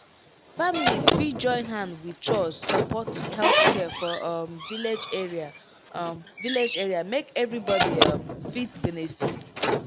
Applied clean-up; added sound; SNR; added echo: none; Squeak / Slam; -1 dB; none.